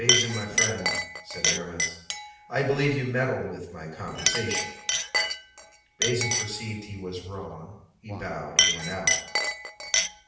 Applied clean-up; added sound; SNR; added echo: none; Chink, clink; -3 dB; reverberation time 0.7 s.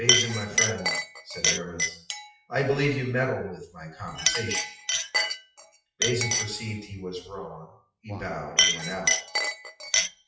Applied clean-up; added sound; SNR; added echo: classical method WPE with log-MMSE.